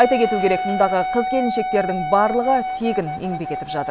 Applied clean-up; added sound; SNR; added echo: none; Wind instrument, woodwind instrument; 4 dB; none.